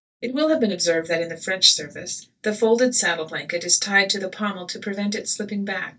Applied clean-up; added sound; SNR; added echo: neural mask model DeepFilterNet 3.